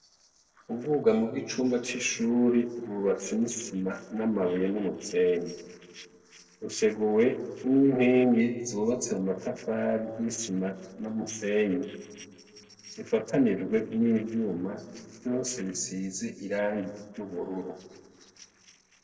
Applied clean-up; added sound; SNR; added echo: neural separator model SepFormer DNS4.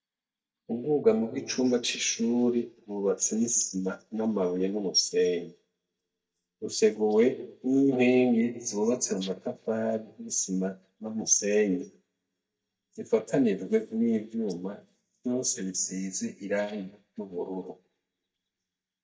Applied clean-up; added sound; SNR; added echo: neural mask model DeepFilterNet 3.